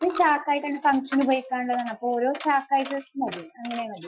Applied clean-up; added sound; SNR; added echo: classical method Wiener filter.